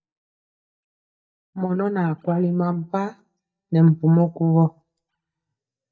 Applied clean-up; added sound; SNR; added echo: neural mask model DeepFilterNet 3.